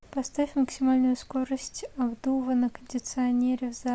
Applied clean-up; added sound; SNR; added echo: none; none; none; none.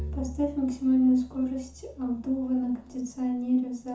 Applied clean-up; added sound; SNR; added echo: none; Bowed string instrument; 15 dB; reverberation time 0.5 s.